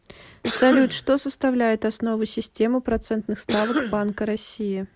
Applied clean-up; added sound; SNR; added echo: none; Cough; 6 dB; none.